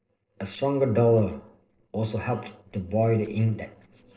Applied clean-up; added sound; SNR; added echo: neural separator model SepFormer DNS4.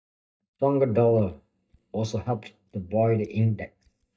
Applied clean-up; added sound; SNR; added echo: neural mask model DeepFilterNet 3.